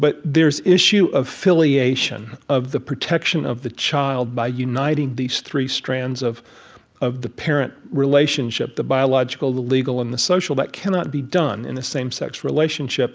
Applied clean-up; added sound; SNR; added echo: none; none; none; none.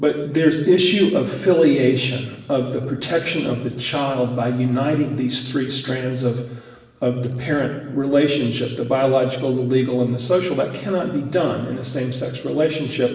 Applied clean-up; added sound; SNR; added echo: none; none; none; reverberation time 1.1 s.